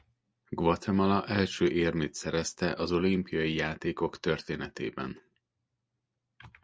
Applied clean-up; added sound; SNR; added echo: none; none; none; none.